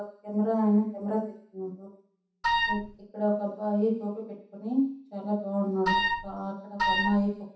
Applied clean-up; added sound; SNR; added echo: none; Wind instrument, woodwind instrument; -1 dB; reverberation time 0.7 s.